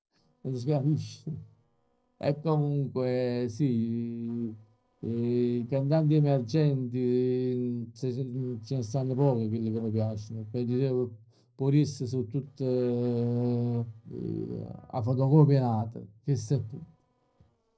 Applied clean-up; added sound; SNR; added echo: neural separator model SepFormer DNS4.